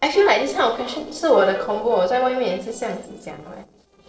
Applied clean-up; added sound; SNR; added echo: neural separator model SepFormer DNS4.